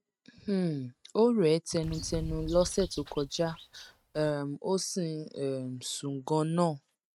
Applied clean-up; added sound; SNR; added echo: neural mask model RNNoise.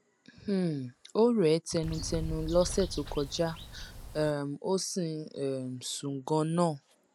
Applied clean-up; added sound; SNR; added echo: none; Bird; 8 dB; none.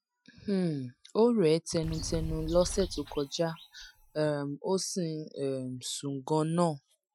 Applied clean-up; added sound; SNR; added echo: classical method Wiener filter.